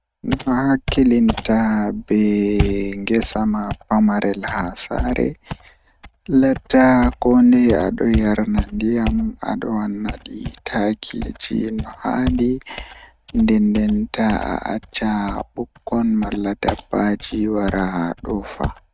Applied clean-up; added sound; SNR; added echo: neural mask model RNNoise.